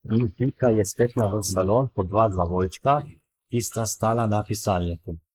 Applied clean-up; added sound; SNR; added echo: neural mask model Resemble Enhance denoiser.